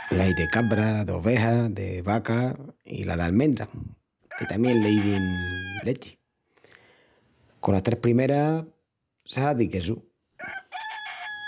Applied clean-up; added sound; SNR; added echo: none; Chicken, rooster; 15 dB; none.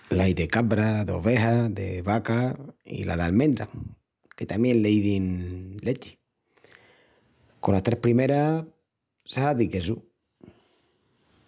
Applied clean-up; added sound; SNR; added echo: none; none; none; none.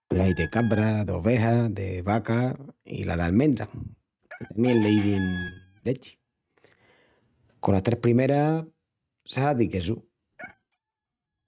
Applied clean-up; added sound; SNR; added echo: neural mask model RNNoise.